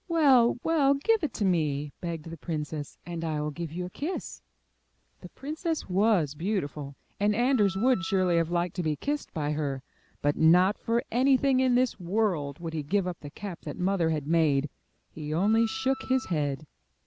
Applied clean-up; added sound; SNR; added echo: none; Wind instrument, woodwind instrument; 18 dB; none.